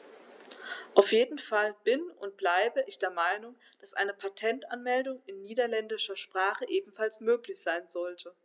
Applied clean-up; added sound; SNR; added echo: none; none; none; none.